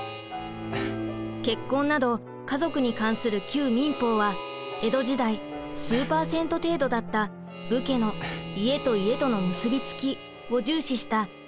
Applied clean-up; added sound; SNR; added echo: none; Harmonica + Breathing; 13 dB; none.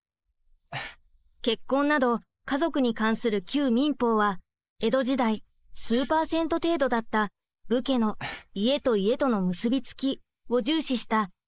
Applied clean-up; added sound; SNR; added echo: neural mask model Resemble Enhance denoiser.